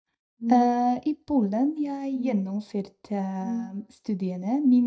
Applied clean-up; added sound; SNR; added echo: neural mask model DeepFilterNet 3.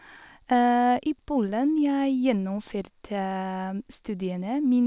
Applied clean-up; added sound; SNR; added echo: none; none; none; none.